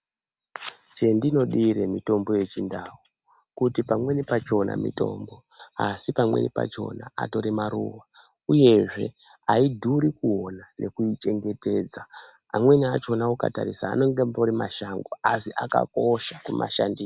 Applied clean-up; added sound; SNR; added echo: none; none; none; none.